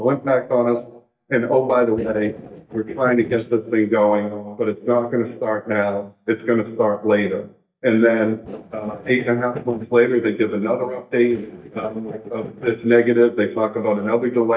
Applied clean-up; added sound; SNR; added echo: neural mask model DeepFilterNet 3.